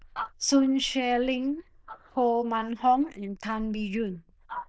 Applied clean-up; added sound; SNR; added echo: neural diffusion model UNIVERSE++.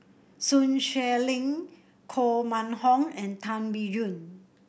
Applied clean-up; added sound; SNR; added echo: none; none; none; none.